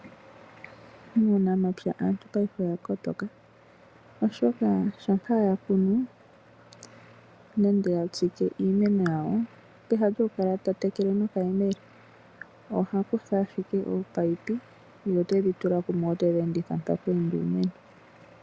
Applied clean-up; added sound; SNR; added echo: none; none; none; none.